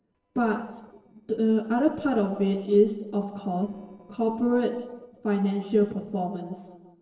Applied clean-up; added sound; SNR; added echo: neural separator model SepFormer DNS4.